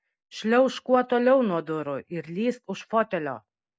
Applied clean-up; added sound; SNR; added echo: none; none; none; none.